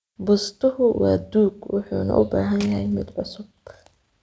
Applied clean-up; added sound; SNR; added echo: none; Crushing; 16 dB; none.